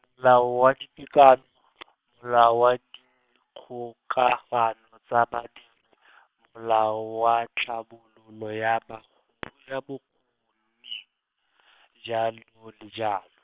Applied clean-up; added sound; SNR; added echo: neural separator model SepFormer WHAM!.